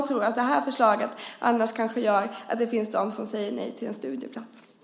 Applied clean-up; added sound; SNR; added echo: none; none; none; none.